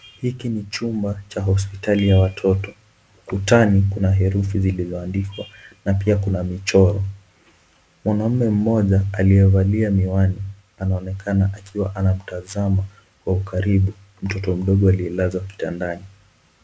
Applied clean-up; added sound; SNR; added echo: none; none; none; none.